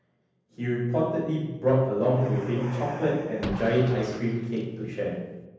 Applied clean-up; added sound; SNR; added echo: none; Car; 13 dB; reverberation time 1.1 s.